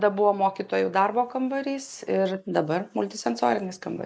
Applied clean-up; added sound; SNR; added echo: neural mask model Resemble Enhance denoiser.